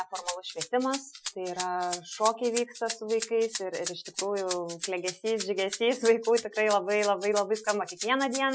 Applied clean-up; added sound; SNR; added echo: classical method Wiener filter.